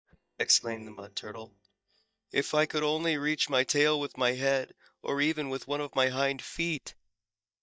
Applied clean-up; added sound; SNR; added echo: neural mask model DeepFilterNet 3.